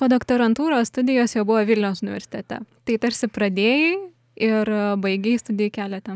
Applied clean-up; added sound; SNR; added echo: none; none; none; none.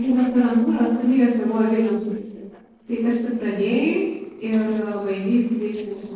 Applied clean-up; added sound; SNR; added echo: neural separator model SepFormer DNS4.